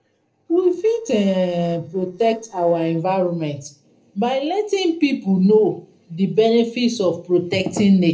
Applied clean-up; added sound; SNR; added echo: neural separator model SepFormer DNS4.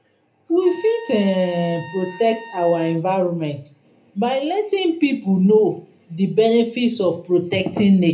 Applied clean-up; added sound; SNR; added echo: none; Trumpet; 19 dB; reverberation time 0.3 s.